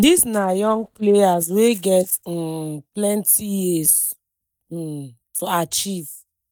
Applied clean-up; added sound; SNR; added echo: neural mask model DeepFilterNet 3.